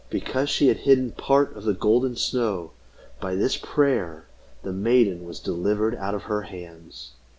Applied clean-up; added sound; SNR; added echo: none; none; none; none.